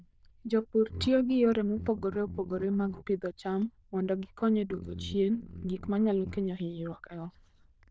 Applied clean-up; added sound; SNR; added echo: neural diffusion model UNIVERSE++.